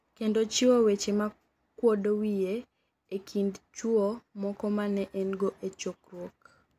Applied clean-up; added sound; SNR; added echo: none; none; none; none.